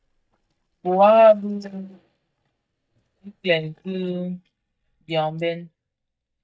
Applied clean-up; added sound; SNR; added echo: neural mask model DeepFilterNet 3.